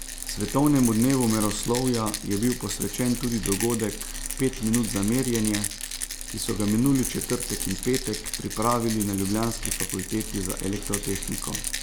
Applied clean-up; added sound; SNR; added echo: none; Rattle; 6 dB; none.